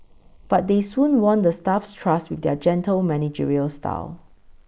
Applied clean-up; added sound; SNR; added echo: neural mask model Resemble Enhance denoiser.